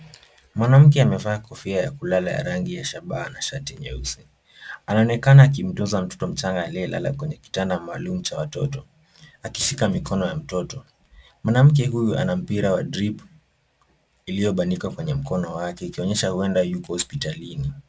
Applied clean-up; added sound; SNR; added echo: none; none; none; none.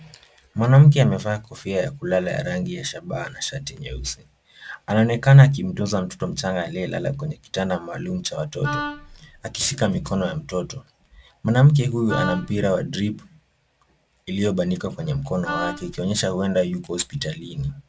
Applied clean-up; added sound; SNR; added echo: none; Wind instrument, woodwind instrument; 9 dB; none.